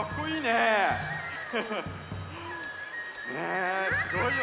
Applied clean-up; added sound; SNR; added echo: none; none; none; none.